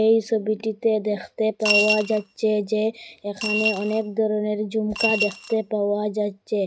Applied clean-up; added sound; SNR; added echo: neural mask model RNNoise.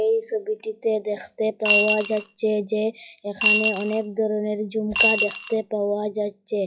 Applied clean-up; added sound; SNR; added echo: classical method log-MMSE.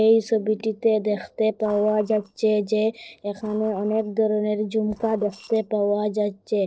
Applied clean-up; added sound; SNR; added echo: neural separator model SepFormer DNS4.